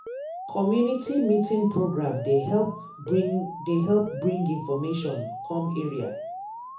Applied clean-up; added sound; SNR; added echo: none; Alarm; 11 dB; reverberation time 0.7 s.